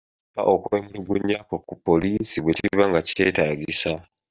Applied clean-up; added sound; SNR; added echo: neural mask model DeepFilterNet 3.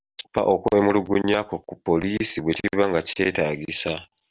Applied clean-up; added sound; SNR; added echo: none; none; none; none.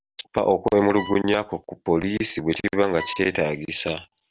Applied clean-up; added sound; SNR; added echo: none; Bowed string instrument; 15 dB; none.